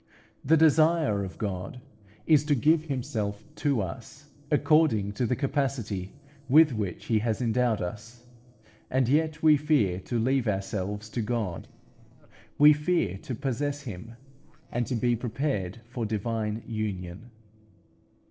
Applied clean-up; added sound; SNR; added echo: neural separator model SepFormer DNS4.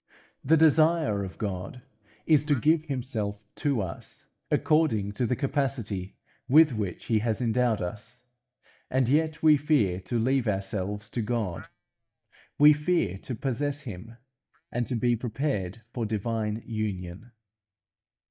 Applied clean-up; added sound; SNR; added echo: neural mask model DeepFilterNet 3.